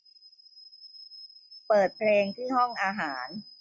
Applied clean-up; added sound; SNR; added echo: classical method log-MMSE.